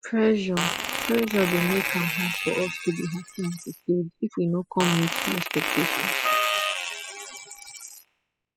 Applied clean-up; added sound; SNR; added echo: classical method spectral subtraction.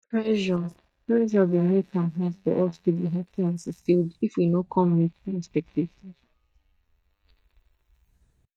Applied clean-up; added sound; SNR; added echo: neural mask model DeepFilterNet 3.